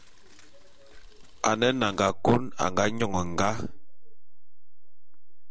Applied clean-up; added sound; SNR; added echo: none; Mechanisms / Bicycle; 4 dB; none.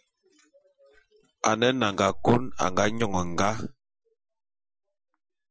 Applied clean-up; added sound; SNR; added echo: classical method Wiener filter.